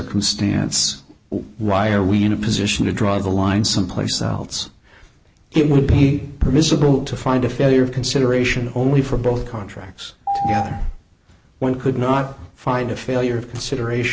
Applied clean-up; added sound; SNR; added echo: none; none; none; none.